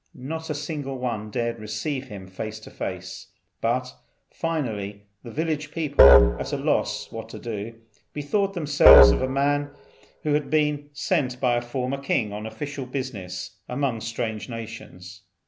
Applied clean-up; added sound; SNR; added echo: none; Musical instrument; -5 dB; none.